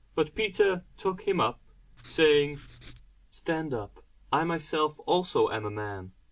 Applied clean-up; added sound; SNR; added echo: none; Writing; 19 dB; none.